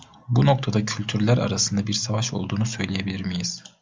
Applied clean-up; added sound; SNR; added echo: none; Bass guitar; 16 dB; none.